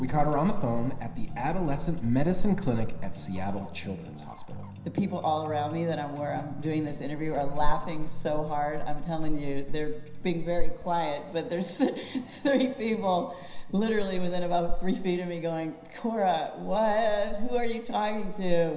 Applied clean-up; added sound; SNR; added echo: none; Cricket / Frog; 0 dB; reverberation time 0.9 s.